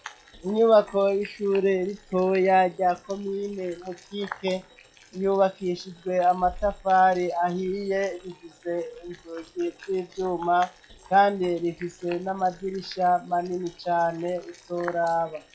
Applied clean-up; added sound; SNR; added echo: classical method log-MMSE.